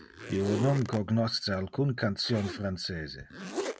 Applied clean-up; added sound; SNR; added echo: none; Zipper (clothing); 10 dB; none.